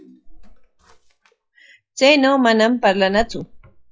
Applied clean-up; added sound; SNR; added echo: classical method log-MMSE.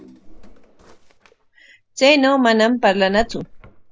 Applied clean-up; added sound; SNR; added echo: none; Drawer open or close; 19 dB; none.